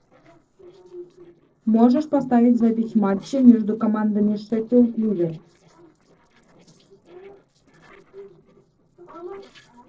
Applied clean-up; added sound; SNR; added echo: neural separator model SepFormer DNS4.